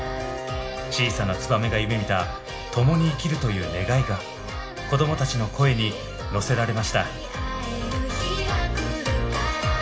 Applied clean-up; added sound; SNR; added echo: none; Piano; 15 dB; reverberation time 0.6 s.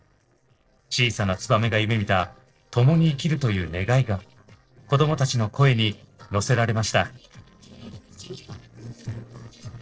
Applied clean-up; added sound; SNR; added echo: neural separator model SepFormer DNS4.